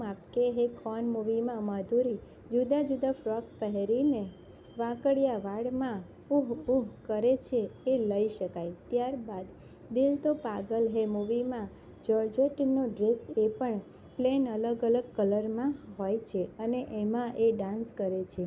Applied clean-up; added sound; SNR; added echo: none; none; none; none.